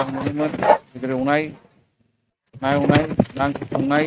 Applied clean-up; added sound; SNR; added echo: neural mask model RNNoise.